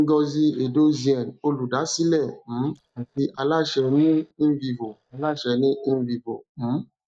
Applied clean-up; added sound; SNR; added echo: neural mask model DeepFilterNet 3.